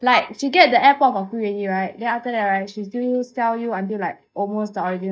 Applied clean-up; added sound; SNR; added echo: neural mask model DeepFilterNet 3.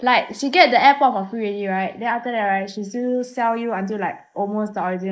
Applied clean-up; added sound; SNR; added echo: neural mask model Resemble Enhance denoiser.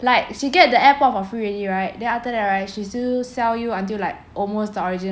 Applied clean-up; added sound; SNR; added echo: none; none; none; none.